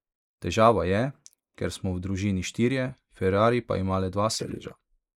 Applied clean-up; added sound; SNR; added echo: neural mask model Resemble Enhance denoiser.